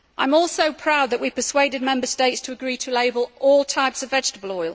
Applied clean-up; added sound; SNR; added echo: none; none; none; none.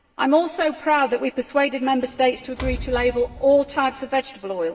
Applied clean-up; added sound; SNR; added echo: none; Door; 14 dB; reverberation time 2.7 s.